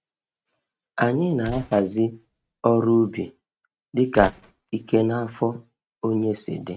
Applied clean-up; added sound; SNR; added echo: neural mask model RNNoise.